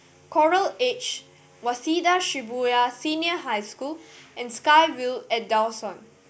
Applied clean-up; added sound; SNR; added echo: none; none; none; none.